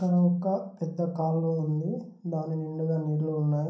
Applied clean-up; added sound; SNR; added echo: none; none; none; reverberation time 0.6 s.